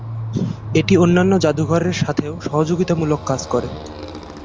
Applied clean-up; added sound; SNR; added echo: none; Motorcycle; 11 dB; none.